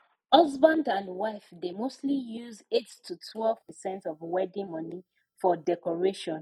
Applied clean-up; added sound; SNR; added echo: neural mask model DeepFilterNet 3.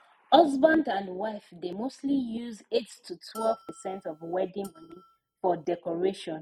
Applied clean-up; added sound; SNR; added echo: neural mask model RNNoise.